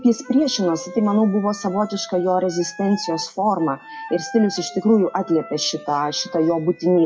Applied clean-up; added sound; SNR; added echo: classical method WPE with log-MMSE.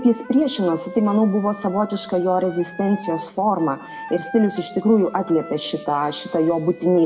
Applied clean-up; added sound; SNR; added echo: none; Wind instrument, woodwind instrument; 17 dB; reverberation time 1.3 s.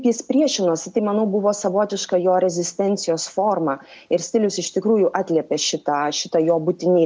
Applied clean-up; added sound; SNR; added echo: none; none; none; none.